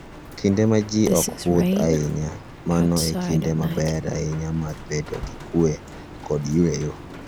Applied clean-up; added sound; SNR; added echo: none; Rain; 7 dB; none.